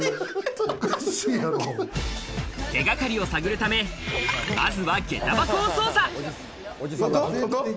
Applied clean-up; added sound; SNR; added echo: none; none; none; none.